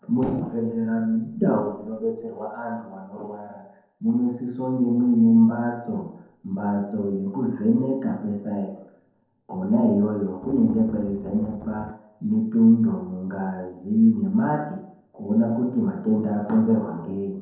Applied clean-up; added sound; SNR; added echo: neural separator model SepFormer DNS4.